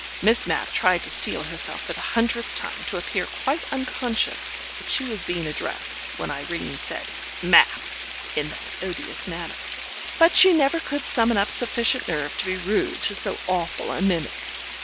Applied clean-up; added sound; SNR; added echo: none; Water; 8 dB; none.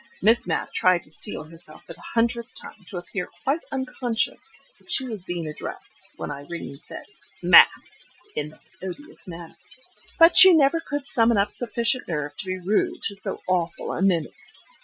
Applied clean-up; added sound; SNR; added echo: classical method Wiener filter.